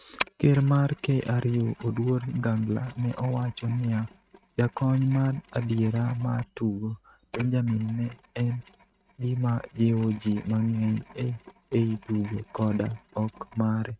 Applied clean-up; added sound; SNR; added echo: neural mask model RNNoise.